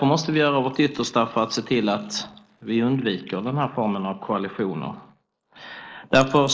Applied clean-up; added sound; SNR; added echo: neural mask model Resemble Enhance denoiser.